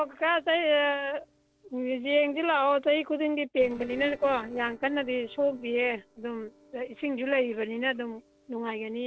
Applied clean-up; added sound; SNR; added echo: neural separator model SepFormer DNS4.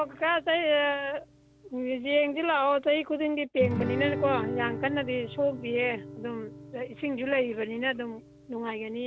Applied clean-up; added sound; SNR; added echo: none; Guitar; 10 dB; none.